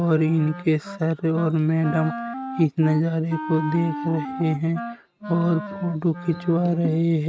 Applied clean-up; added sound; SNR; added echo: neural mask model RNNoise.